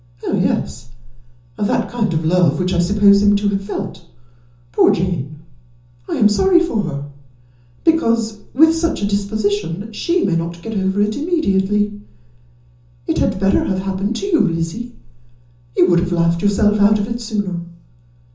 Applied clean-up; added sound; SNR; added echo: none; none; none; reverberation time 0.6 s.